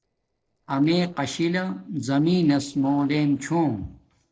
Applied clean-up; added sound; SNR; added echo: neural separator model SepFormer DNS4.